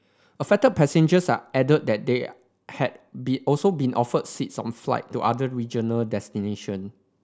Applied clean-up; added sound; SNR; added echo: none; none; none; none.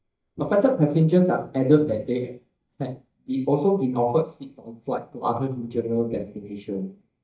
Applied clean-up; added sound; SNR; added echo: neural mask model DeepFilterNet 3.